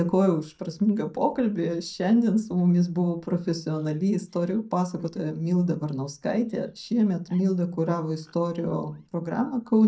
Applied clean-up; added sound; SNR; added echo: neural mask model DeepFilterNet 3.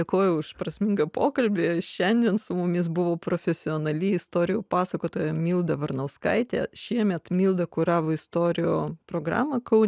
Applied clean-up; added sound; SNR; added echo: none; none; none; none.